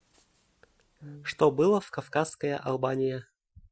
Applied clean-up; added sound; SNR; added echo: classical method Wiener filter.